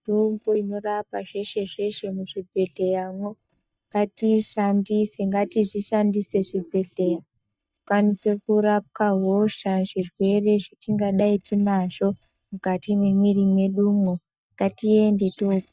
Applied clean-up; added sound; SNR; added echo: neural mask model DeepFilterNet 3.